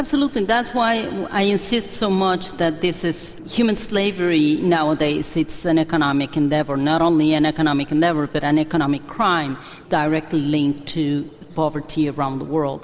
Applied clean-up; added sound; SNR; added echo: none; none; none; none.